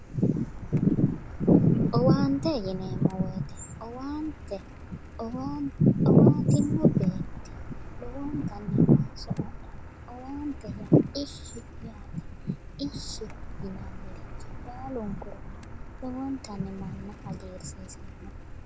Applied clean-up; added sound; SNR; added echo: none; Car; 13 dB; none.